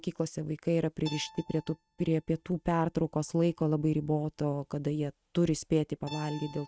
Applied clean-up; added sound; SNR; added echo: neural mask model RNNoise.